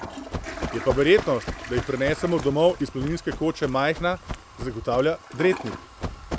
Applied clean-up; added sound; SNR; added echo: none; Toilet flush + Run; 9 dB; none.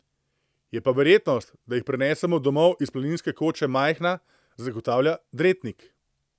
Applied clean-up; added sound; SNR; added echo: none; none; none; none.